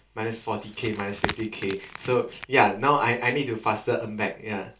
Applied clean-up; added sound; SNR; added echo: none; Wood; 12 dB; reverberation time 0.3 s.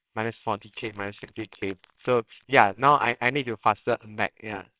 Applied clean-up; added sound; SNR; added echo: neural separator model SepFormer WHAMR!.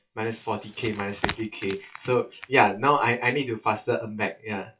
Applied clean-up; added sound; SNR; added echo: classical method WPE with log-MMSE.